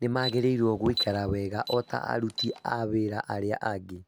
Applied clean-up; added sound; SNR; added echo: none; Alarm; 11 dB; none.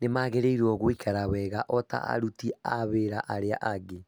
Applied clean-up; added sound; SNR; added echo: none; none; none; none.